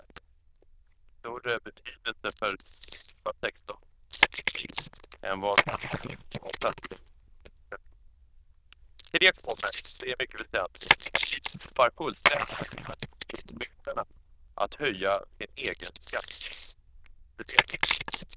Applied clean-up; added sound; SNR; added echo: neural diffusion model UNIVERSE++.